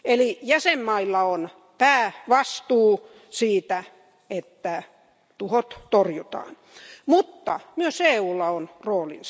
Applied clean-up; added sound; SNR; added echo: none; none; none; none.